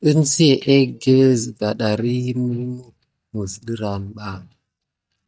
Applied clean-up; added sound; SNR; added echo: neural mask model DeepFilterNet 3.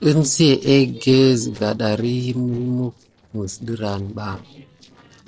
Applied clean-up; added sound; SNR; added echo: neural separator model SepFormer DNS4.